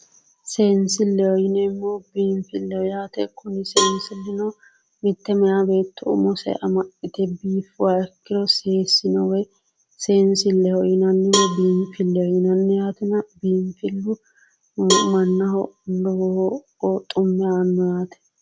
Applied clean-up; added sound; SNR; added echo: none; Cowbell; 6 dB; none.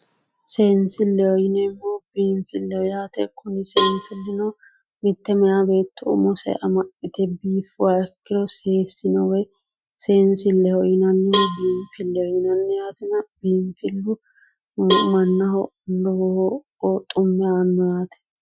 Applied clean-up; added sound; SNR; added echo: classical method Wiener filter.